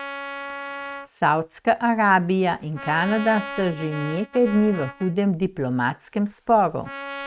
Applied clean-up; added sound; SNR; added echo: neural mask model RNNoise.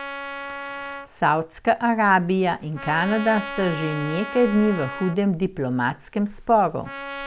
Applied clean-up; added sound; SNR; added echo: none; Trumpet; 12 dB; none.